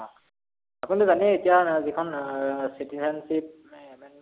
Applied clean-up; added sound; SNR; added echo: none; none; none; none.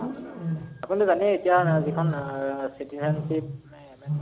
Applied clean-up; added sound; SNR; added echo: none; Wild animals; 4 dB; none.